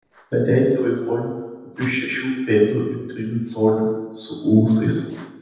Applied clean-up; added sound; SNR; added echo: neural separator model SepFormer DNS4.